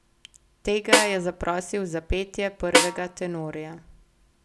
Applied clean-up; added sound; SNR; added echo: none; Snare drum; -4 dB; none.